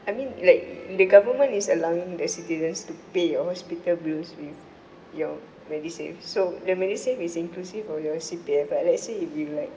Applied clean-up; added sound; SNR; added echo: none; none; none; none.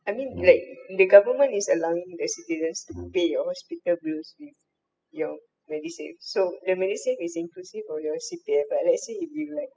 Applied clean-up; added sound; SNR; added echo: classical method spectral subtraction.